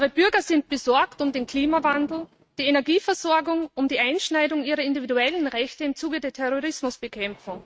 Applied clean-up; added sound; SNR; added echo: neural mask model RNNoise.